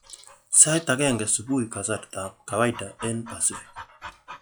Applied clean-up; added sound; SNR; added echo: classical method log-MMSE.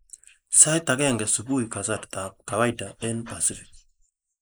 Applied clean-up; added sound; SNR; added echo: neural mask model Resemble Enhance denoiser.